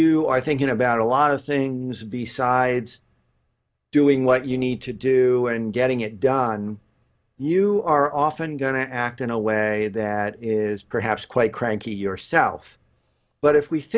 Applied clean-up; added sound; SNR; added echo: none; none; none; none.